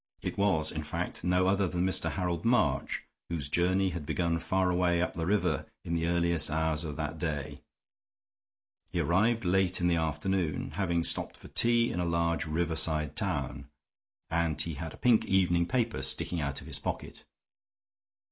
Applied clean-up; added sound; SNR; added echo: none; none; none; none.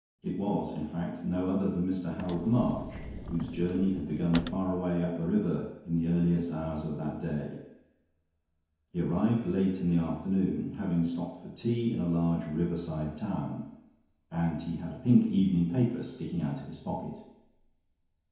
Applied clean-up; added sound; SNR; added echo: none; Sliding door / Slam / Wood; 11 dB; reverberation time 1.0 s.